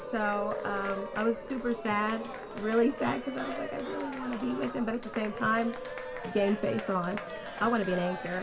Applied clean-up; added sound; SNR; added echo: none; Cheering; 8 dB; reverberation time 1.3 s.